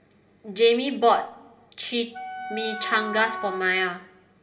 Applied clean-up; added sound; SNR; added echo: none; Wind instrument, woodwind instrument; 9 dB; reverberation time 0.5 s.